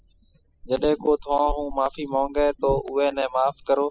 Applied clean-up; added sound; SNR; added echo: classical method spectral subtraction.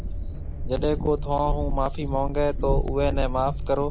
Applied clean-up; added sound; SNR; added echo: none; Train; 0 dB; none.